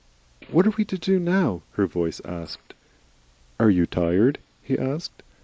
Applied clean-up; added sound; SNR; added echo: neural mask model Resemble Enhance denoiser.